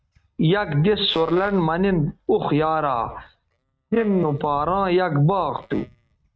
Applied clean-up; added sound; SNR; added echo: neural mask model RNNoise.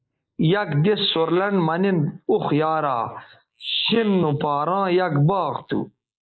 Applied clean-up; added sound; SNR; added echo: neural mask model Resemble Enhance denoiser.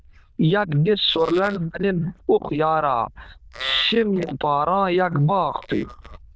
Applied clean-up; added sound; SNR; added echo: neural diffusion model UNIVERSE++.